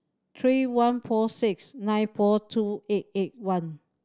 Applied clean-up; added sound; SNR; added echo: none; none; none; none.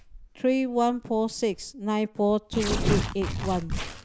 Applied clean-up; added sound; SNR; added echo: none; Tearing; 5 dB; none.